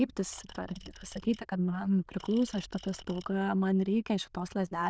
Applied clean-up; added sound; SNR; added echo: neural diffusion model UNIVERSE++.